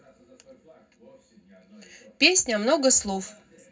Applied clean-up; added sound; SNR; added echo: none; none; none; reverberation time 0.4 s.